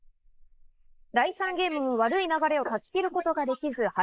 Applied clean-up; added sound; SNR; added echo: neural mask model Resemble Enhance denoiser.